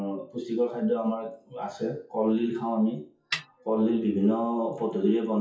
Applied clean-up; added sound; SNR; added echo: classical method WPE with log-MMSE.